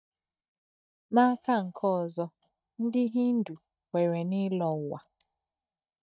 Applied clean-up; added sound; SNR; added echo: neural mask model DeepFilterNet 3.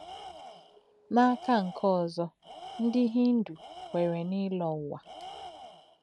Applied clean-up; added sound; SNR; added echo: none; Tools; 18 dB; none.